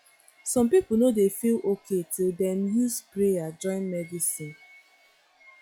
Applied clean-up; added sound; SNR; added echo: classical method log-MMSE.